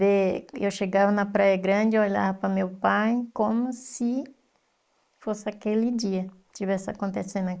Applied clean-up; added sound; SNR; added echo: neural mask model Resemble Enhance denoiser.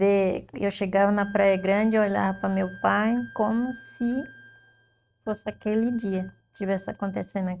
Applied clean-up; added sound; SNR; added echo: neural mask model RNNoise.